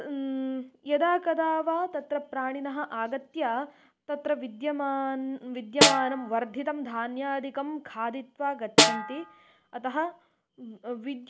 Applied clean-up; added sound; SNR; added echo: none; Snare drum; -5 dB; none.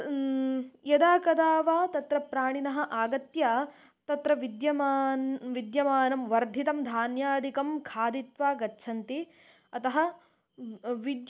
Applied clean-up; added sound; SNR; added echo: none; none; none; none.